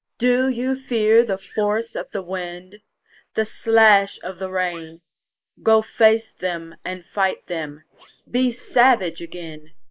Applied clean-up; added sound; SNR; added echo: neural mask model Resemble Enhance denoiser.